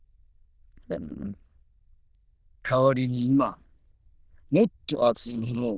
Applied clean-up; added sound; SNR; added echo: neural diffusion model UNIVERSE++.